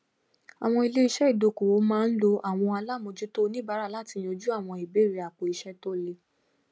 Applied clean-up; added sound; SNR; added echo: none; none; none; none.